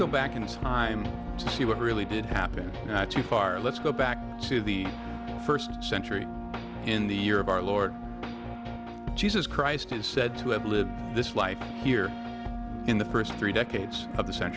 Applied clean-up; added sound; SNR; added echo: none; Wind instrument, woodwind instrument; 10 dB; none.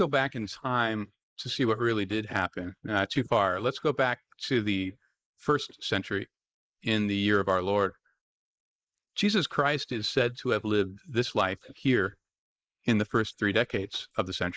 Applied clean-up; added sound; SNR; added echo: neural mask model Resemble Enhance denoiser.